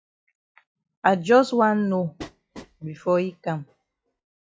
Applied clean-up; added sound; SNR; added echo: classical method log-MMSE.